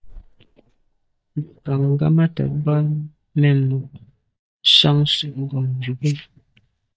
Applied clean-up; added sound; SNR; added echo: neural mask model DeepFilterNet 3.